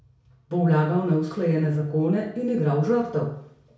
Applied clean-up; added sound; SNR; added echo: none; none; none; reverberation time 0.6 s.